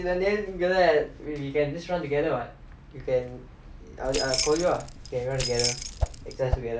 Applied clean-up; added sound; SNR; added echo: none; Whoosh, swoosh, swish + Keys jangling; 3 dB; none.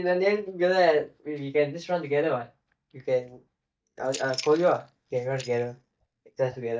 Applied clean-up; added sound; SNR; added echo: neural mask model DeepFilterNet 3.